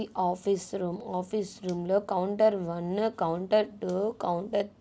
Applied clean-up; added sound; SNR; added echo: none; none; none; none.